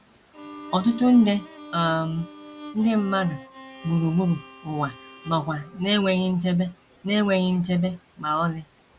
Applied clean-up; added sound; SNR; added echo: none; Bowed string instrument; 20 dB; none.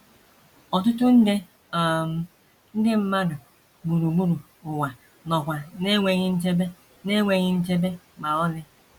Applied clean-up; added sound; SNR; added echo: none; none; none; none.